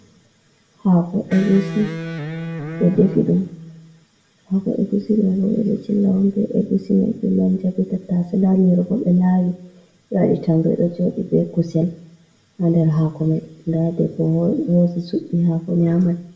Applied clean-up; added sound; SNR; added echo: none; Electric guitar; 10 dB; reverberation time 0.4 s.